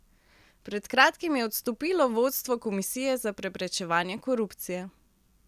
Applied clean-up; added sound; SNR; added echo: none; none; none; none.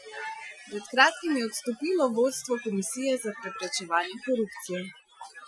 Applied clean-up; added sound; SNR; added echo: classical method Wiener filter.